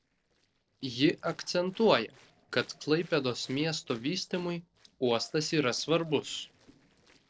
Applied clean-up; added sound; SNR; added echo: neural separator model SepFormer DNS4.